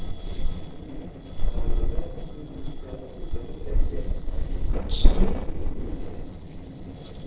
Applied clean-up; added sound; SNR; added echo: neural separator model SepFormer DNS4.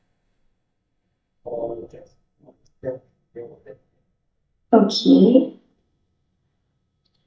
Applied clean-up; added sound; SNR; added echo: neural mask model DeepFilterNet 3.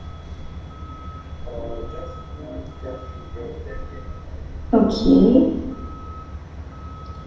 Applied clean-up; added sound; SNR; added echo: none; Truck; 9 dB; reverberation time 0.9 s.